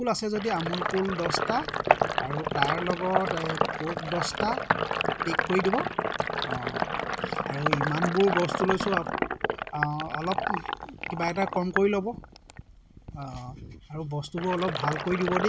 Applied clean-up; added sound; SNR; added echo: none; Sink (filling or washing); 0 dB; none.